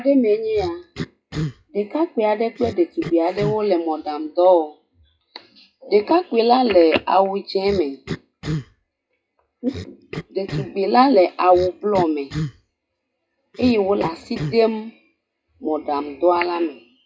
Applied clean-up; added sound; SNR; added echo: classical method WPE with log-MMSE.